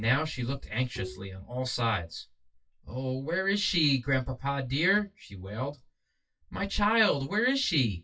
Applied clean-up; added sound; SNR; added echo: classical method WPE with log-MMSE.